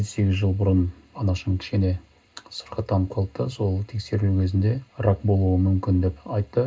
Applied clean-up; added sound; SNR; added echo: none; none; none; reverberation time 0.2 s.